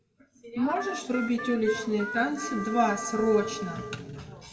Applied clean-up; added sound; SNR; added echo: none; Harmonica; 10 dB; reverberation time 1.5 s.